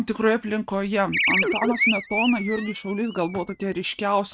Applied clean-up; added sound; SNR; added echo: neural mask model RNNoise.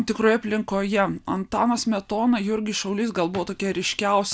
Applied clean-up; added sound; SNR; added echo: none; none; none; none.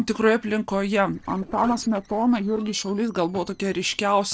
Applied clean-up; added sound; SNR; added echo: neural separator model SepFormer DNS4.